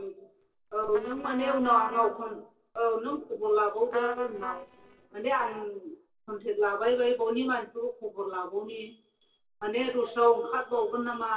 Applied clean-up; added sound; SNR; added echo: neural separator model SepFormer DNS4.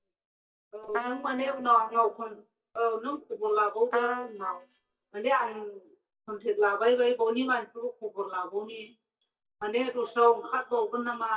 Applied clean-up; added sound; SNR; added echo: neural mask model DeepFilterNet 3.